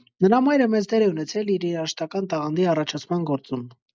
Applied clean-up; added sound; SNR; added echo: none; none; none; none.